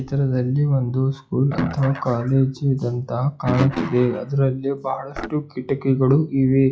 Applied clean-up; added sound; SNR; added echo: classical method log-MMSE.